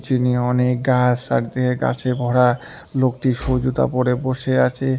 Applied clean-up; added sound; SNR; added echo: none; none; none; none.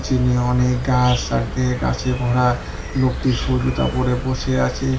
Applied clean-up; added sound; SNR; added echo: none; Insect; 7 dB; reverberation time 0.3 s.